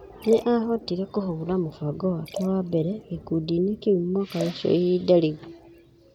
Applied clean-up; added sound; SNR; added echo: none; Liquid; 19 dB; none.